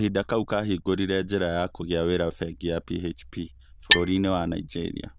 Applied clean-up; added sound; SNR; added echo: neural diffusion model UNIVERSE++.